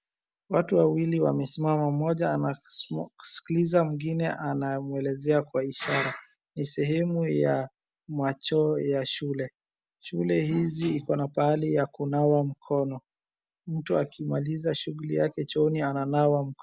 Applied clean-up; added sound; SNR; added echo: none; none; none; none.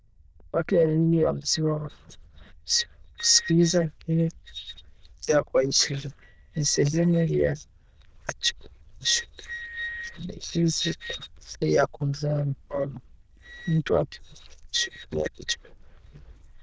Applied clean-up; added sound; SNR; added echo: neural diffusion model UNIVERSE++.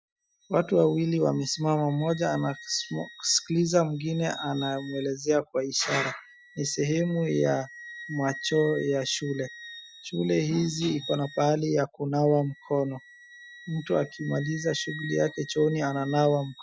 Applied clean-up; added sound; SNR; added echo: classical method Wiener filter.